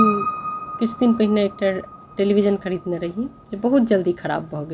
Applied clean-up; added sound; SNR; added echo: none; Piano; 9 dB; none.